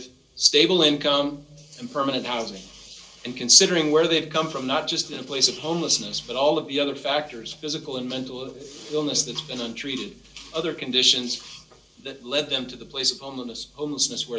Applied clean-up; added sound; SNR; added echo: none; none; none; reverberation time 0.2 s.